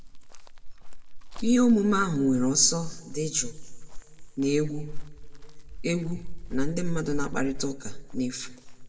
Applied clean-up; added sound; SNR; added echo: none; Chirp, tweet; 3 dB; reverberation time 1.3 s.